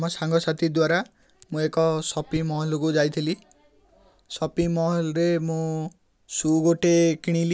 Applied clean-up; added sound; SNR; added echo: none; none; none; none.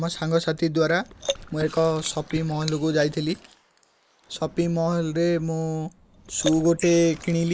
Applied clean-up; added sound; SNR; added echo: neural mask model Resemble Enhance denoiser.